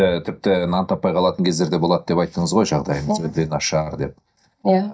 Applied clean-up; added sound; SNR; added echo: neural mask model DeepFilterNet 3.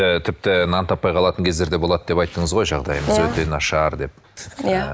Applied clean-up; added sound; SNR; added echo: none; none; none; none.